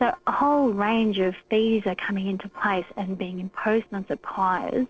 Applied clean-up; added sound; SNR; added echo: neural separator model SepFormer DNS4.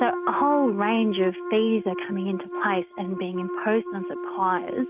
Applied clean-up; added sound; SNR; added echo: neural mask model RNNoise.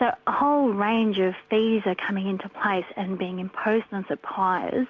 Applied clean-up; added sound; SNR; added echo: none; none; none; none.